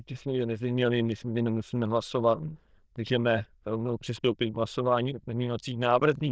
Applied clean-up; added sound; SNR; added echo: neural diffusion model UNIVERSE++.